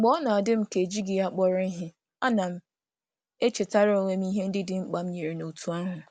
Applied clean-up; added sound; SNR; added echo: none; none; none; none.